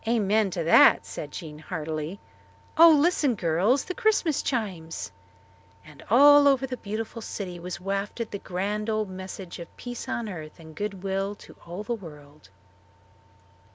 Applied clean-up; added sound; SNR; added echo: none; none; none; none.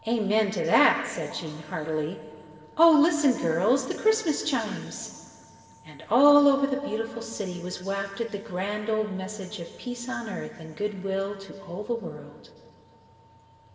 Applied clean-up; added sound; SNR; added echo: none; none; none; reverberation time 2.8 s.